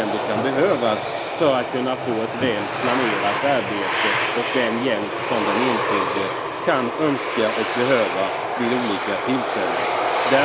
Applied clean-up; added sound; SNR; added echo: none; Aircraft; 1 dB; none.